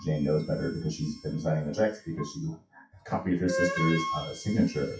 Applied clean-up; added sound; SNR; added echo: classical method WPE with log-MMSE.